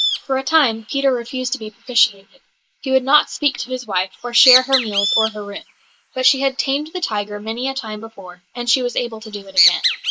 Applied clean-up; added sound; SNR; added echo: neural mask model Resemble Enhance denoiser.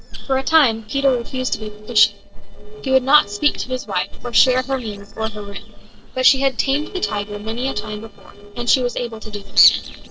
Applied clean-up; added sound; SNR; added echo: neural separator model SepFormer DNS4.